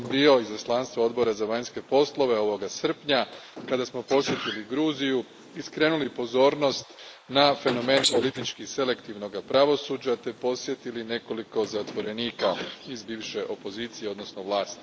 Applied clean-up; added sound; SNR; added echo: neural mask model Resemble Enhance denoiser.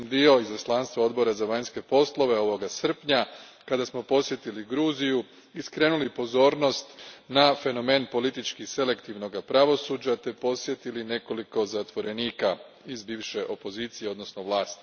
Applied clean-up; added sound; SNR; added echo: none; none; none; none.